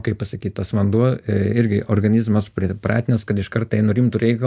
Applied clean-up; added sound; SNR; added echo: none; none; none; none.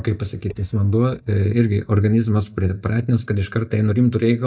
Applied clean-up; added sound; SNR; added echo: neural mask model DeepFilterNet 3.